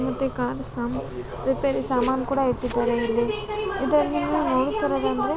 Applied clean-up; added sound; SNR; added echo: none; none; none; none.